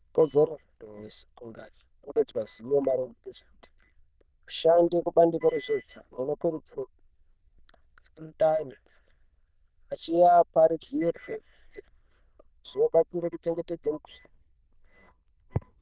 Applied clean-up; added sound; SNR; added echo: neural diffusion model UNIVERSE++.